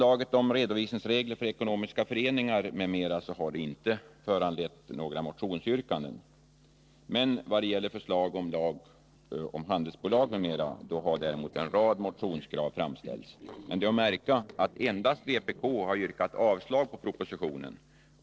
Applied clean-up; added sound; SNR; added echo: neural separator model SepFormer DNS4.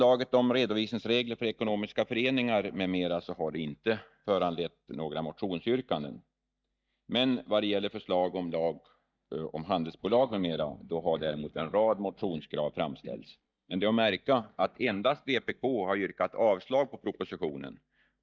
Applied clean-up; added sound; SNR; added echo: neural mask model DeepFilterNet 3.